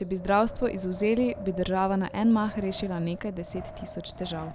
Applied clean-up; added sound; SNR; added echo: none; Wind; 14 dB; none.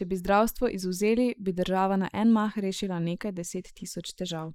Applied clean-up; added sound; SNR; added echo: neural mask model Resemble Enhance denoiser.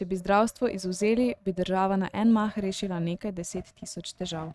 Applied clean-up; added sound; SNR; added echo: neural mask model RNNoise.